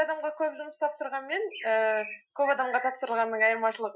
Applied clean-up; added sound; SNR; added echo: classical method Wiener filter.